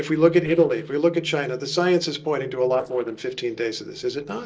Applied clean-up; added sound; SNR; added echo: neural separator model SepFormer DNS4.